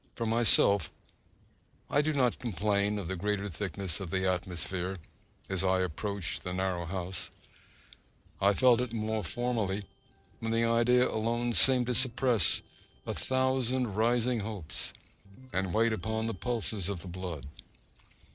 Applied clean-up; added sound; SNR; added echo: neural separator model SepFormer DNS4.